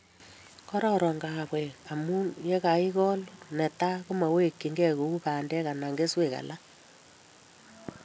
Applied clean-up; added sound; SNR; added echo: none; none; none; none.